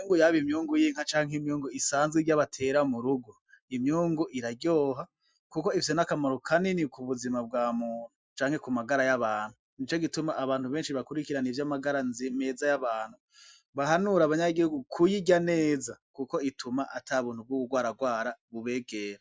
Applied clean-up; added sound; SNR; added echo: none; none; none; none.